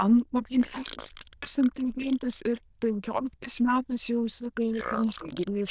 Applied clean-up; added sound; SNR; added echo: neural diffusion model UNIVERSE++.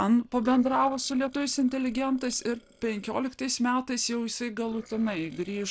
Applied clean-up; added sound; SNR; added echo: neural separator model SepFormer DNS4.